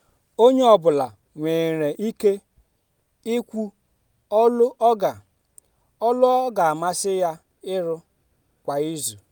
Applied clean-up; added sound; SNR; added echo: none; none; none; none.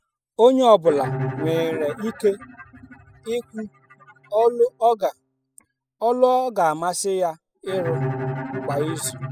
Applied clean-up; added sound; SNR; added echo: classical method spectral subtraction.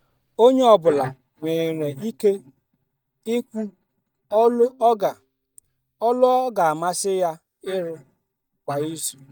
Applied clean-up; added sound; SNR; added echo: neural mask model DeepFilterNet 3.